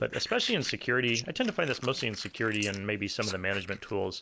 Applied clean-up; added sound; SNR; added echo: neural mask model Resemble Enhance denoiser.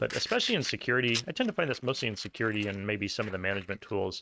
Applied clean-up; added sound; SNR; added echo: neural mask model RNNoise.